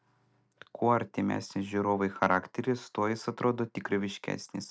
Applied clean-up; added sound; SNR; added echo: none; none; none; none.